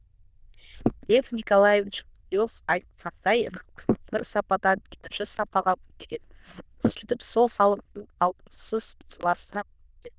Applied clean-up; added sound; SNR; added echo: neural diffusion model UNIVERSE++.